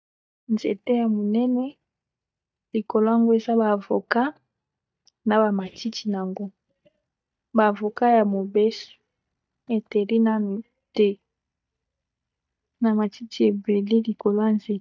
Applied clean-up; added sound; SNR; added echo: neural mask model DeepFilterNet 3.